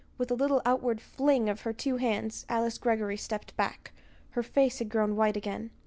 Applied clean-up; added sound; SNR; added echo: none; none; none; none.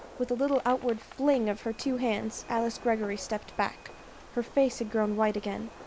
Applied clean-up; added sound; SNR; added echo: none; Fireworks; 18 dB; none.